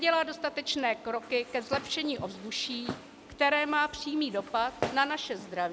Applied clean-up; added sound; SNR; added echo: none; Walk, footsteps; 12 dB; none.